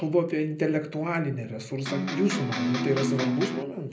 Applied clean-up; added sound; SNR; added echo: none; Electric guitar; 1 dB; reverberation time 0.5 s.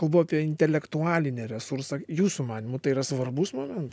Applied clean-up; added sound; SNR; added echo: none; none; none; none.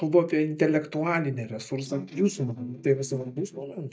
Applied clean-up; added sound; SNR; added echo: neural mask model DeepFilterNet 3.